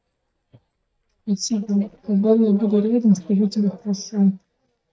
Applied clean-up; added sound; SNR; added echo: neural mask model DeepFilterNet 3.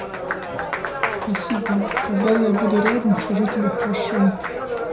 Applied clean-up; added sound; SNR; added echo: none; Applause; 3 dB; reverberation time 0.5 s.